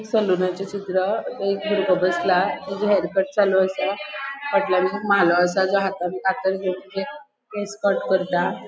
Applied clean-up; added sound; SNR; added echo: none; none; none; none.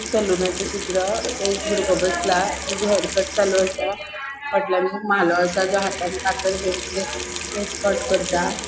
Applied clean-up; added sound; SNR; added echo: none; Sink (filling or washing) / Water tap, faucet; 8 dB; none.